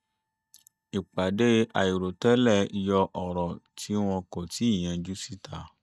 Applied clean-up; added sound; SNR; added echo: neural mask model DeepFilterNet 3.